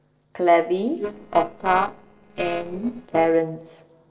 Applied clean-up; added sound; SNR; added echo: neural separator model SepFormer DNS4.